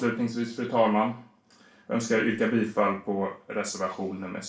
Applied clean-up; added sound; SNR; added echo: none; none; none; reverberation time 0.3 s.